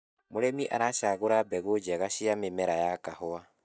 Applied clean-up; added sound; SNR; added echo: neural mask model DeepFilterNet 3.